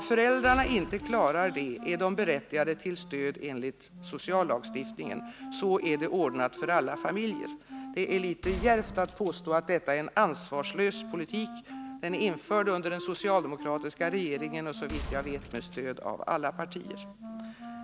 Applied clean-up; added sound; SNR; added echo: none; Gunshot, gunfire + Wind instrument, woodwind instrument; 12 dB; none.